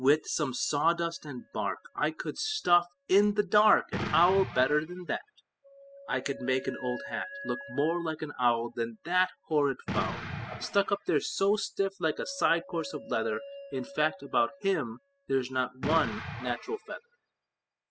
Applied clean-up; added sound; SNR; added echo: classical method spectral subtraction.